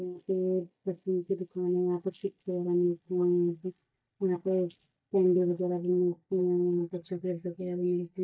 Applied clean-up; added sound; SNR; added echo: neural mask model DeepFilterNet 3.